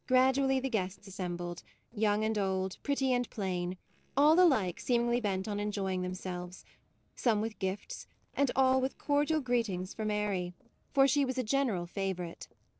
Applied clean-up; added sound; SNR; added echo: neural separator model SepFormer DNS4.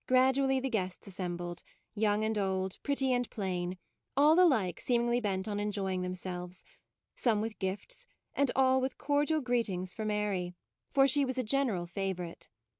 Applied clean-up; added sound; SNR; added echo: none; none; none; none.